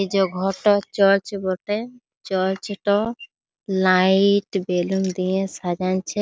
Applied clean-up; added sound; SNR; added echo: none; none; none; none.